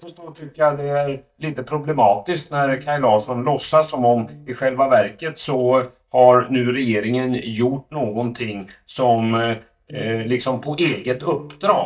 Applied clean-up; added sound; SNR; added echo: neural mask model DeepFilterNet 3.